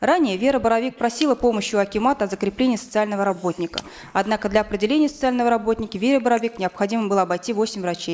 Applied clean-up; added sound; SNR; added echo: neural mask model Resemble Enhance denoiser.